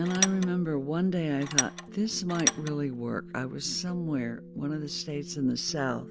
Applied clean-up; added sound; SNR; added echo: none; Tools; 2 dB; none.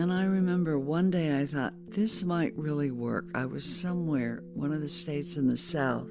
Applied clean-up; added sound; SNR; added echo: none; none; none; none.